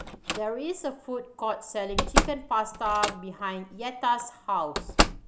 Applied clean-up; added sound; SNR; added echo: none; Slam; 0 dB; none.